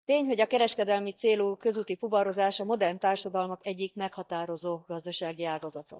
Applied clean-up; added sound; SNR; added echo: neural mask model DeepFilterNet 3.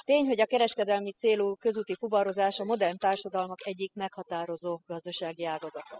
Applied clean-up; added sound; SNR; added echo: classical method spectral subtraction.